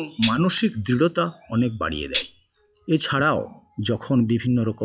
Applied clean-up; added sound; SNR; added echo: classical method log-MMSE.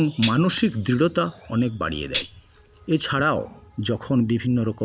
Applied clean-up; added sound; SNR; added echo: none; Tambourine; 12 dB; none.